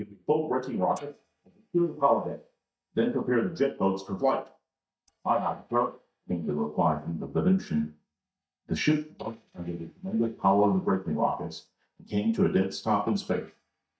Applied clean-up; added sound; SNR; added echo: neural mask model DeepFilterNet 3.